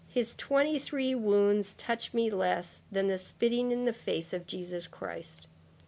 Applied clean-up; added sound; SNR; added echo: none; none; none; none.